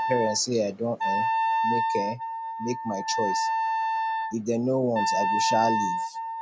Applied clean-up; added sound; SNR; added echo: none; Wind instrument, woodwind instrument; -2 dB; none.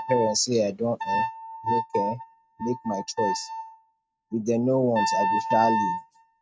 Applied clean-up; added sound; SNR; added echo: neural mask model RNNoise.